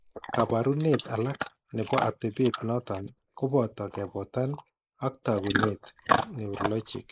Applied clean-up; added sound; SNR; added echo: neural mask model Resemble Enhance denoiser.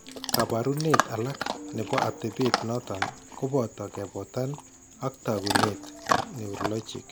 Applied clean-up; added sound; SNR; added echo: none; Chewing, mastication / Dog; 1 dB; none.